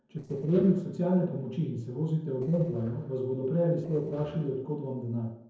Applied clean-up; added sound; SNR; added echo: neural separator model SepFormer DNS4.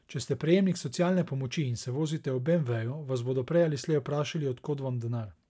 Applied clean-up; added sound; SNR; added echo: none; none; none; none.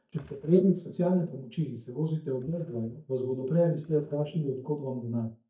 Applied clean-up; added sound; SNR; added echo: neural mask model DeepFilterNet 3.